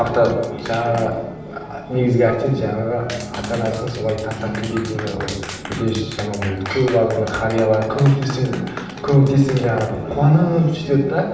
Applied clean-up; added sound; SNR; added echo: none; Clapping; 16 dB; reverberation time 0.8 s.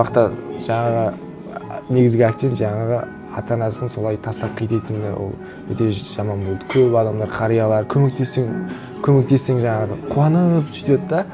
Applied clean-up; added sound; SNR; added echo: none; none; none; none.